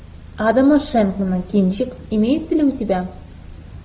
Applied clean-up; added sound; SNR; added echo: none; none; none; none.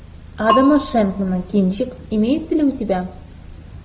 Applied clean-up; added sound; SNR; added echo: none; Bell / Percussion; 9 dB; none.